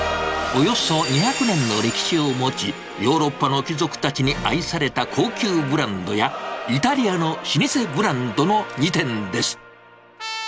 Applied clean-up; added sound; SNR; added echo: none; none; none; none.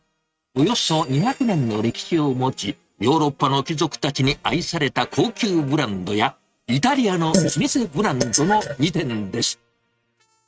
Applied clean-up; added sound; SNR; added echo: neural mask model RNNoise.